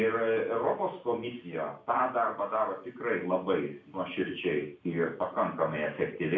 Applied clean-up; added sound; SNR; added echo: none; none; none; reverberation time 0.3 s.